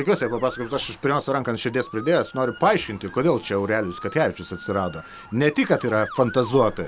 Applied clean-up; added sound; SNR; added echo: none; Motor vehicle (road) / Siren; 18 dB; none.